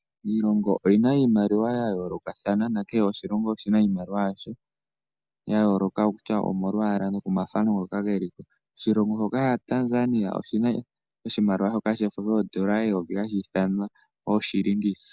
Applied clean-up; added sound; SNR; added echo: none; none; none; none.